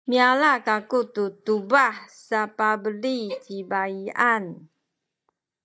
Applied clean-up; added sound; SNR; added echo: neural mask model DeepFilterNet 3.